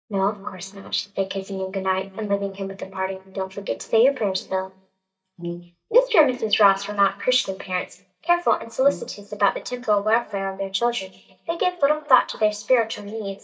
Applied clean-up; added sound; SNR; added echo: neural mask model DeepFilterNet 3.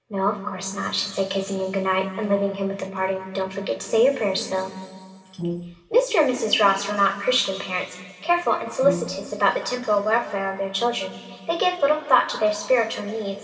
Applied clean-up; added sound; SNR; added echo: none; Brass instrument; 7 dB; reverberation time 2.3 s.